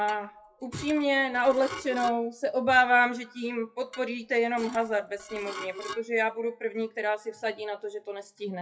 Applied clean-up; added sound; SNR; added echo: classical method WPE with log-MMSE.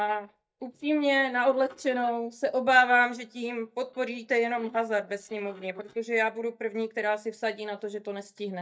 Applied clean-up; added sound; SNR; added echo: neural mask model DeepFilterNet 3.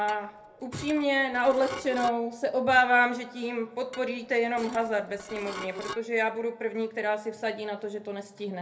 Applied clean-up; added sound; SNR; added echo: none; Dishes, pots, and pans / Glass; 15 dB; reverberation time 0.3 s.